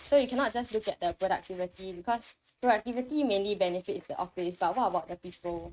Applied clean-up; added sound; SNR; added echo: neural mask model RNNoise.